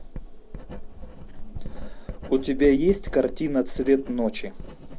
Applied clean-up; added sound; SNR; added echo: none; Writing; 7 dB; none.